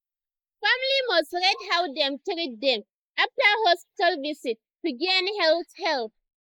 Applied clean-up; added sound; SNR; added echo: neural mask model Resemble Enhance denoiser.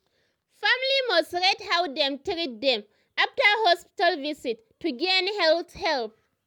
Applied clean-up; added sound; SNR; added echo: none; none; none; none.